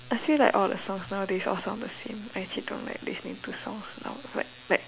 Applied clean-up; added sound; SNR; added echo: none; none; none; none.